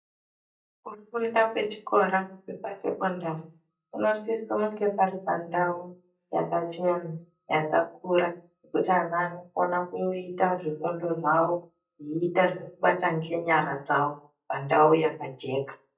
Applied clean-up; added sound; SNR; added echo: neural mask model DeepFilterNet 3.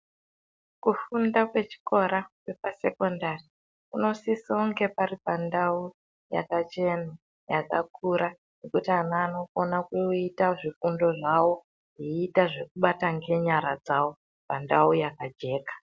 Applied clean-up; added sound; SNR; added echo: none; none; none; none.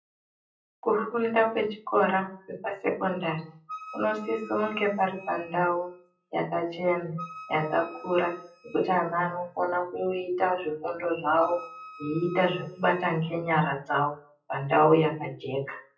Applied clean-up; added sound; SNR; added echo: classical method WPE with log-MMSE.